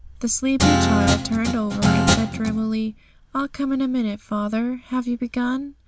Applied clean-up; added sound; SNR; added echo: none; Guitar; -3 dB; none.